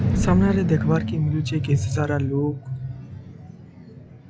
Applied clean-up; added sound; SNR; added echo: classical method log-MMSE.